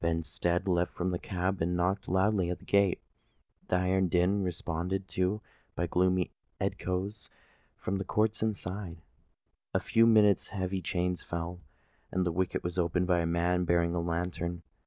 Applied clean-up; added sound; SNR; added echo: none; none; none; none.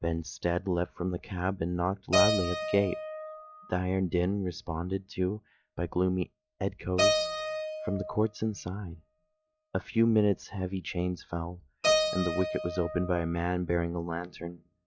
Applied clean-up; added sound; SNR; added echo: classical method log-MMSE.